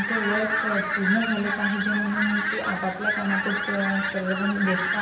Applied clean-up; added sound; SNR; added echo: none; Fowl; 0 dB; reverberation time 0.8 s.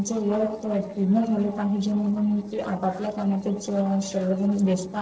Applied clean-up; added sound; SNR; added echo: neural separator model SepFormer DNS4.